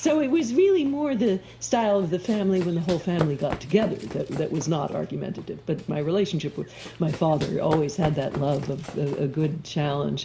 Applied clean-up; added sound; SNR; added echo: none; Run; 15 dB; reverberation time 0.5 s.